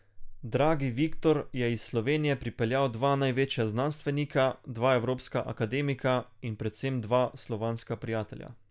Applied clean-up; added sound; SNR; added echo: none; none; none; none.